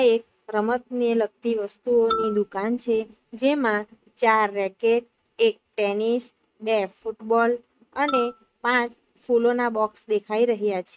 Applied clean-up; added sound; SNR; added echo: neural mask model RNNoise.